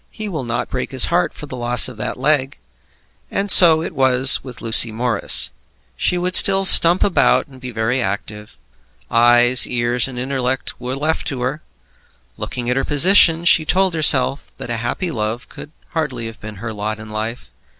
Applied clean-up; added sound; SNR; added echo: none; none; none; none.